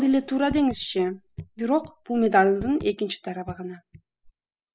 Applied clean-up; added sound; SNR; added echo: classical method spectral subtraction.